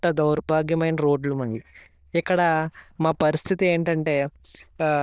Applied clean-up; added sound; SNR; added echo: neural diffusion model UNIVERSE++.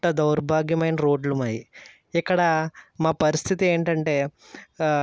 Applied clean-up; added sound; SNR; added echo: none; none; none; none.